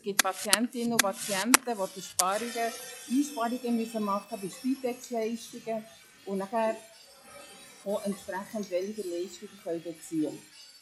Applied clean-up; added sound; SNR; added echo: classical method log-MMSE.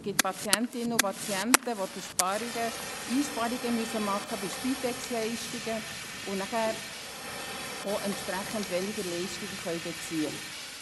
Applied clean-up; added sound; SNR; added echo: none; Fire; 2 dB; none.